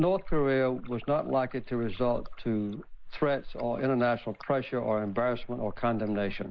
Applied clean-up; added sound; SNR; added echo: neural mask model Resemble Enhance denoiser.